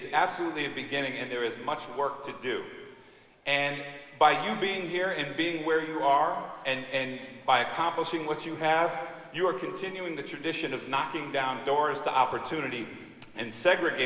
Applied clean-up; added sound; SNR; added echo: none; none; none; none.